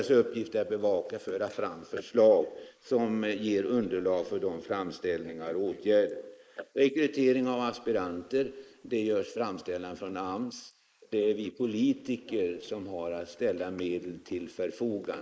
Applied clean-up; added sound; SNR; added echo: neural mask model Resemble Enhance denoiser.